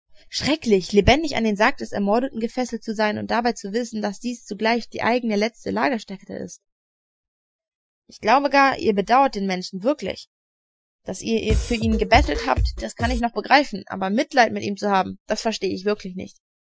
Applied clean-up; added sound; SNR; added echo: classical method Wiener filter.